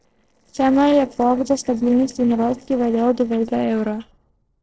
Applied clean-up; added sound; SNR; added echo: neural separator model SepFormer DNS4.